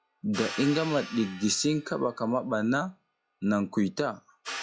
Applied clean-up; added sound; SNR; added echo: classical method log-MMSE.